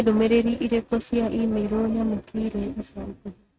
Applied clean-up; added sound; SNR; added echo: neural mask model RNNoise.